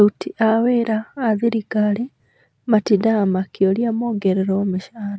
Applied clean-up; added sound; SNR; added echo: none; none; none; none.